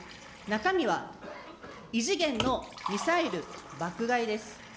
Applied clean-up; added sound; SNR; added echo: none; Liquid; 11 dB; none.